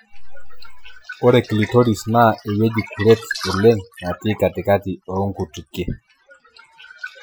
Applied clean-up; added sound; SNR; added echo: classical method Wiener filter.